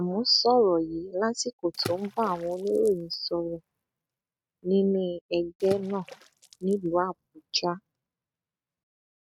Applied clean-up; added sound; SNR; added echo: neural mask model RNNoise.